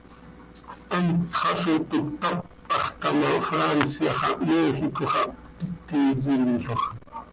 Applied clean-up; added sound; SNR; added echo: none; Clapping; 13 dB; none.